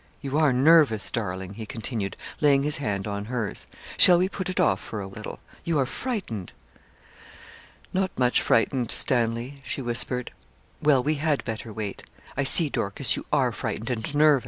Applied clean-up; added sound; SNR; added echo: none; none; none; none.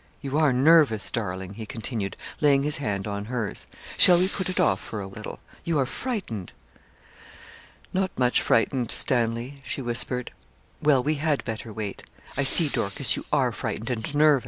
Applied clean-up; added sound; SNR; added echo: none; Respiratory sounds; 10 dB; none.